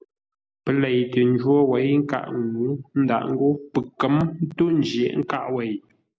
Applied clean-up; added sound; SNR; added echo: none; none; none; none.